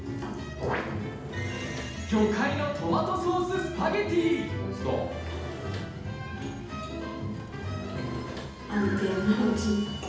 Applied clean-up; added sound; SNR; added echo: none; Engine / Mechanisms; 17 dB; reverberation time 0.8 s.